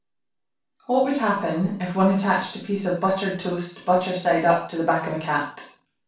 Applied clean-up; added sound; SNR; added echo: none; none; none; reverberation time 0.4 s.